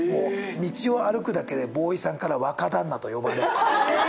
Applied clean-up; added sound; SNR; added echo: none; none; none; none.